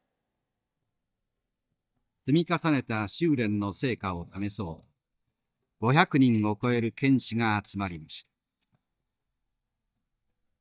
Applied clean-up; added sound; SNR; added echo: neural mask model DeepFilterNet 3.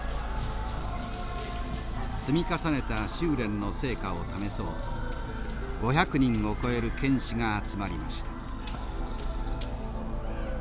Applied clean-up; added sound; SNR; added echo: none; Church bell; 7 dB; none.